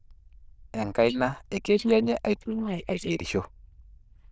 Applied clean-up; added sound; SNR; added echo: neural diffusion model UNIVERSE++.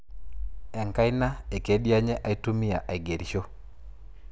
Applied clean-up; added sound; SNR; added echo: none; none; none; none.